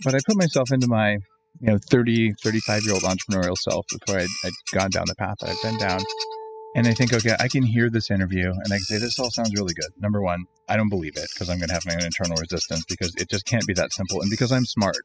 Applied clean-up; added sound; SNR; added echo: classical method spectral subtraction.